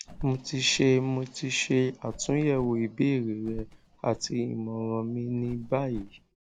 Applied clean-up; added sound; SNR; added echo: none; Bird; 18 dB; none.